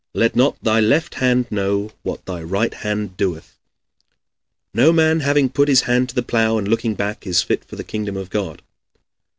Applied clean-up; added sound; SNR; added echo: none; none; none; none.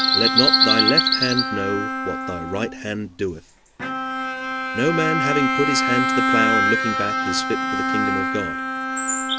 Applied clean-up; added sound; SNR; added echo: none; Bowed string instrument + Bird vocalization, bird call, bird song; -4 dB; none.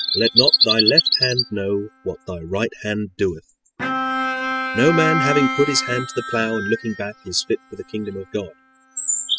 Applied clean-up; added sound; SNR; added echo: classical method spectral subtraction.